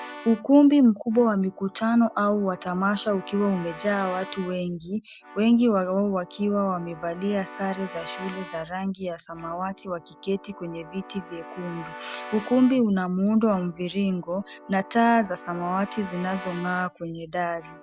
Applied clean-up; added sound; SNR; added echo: none; Keyboard (musical) / Brass instrument; 17 dB; none.